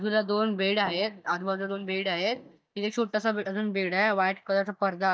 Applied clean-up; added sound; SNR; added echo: neural mask model DeepFilterNet 3.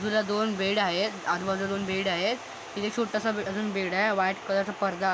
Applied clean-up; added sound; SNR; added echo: none; none; none; none.